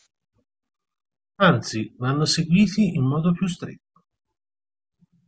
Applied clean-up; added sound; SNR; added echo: none; none; none; none.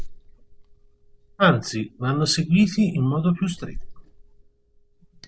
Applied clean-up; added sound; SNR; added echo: none; Liquid; 15 dB; none.